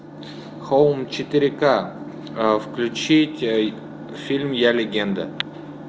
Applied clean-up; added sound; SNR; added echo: none; none; none; none.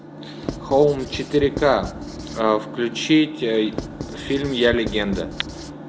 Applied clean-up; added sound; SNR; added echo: none; Writing; 12 dB; none.